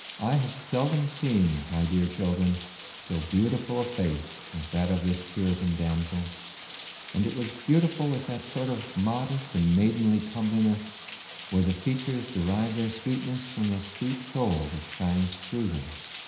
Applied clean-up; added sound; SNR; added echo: none; Rain; 10 dB; reverberation time 0.9 s.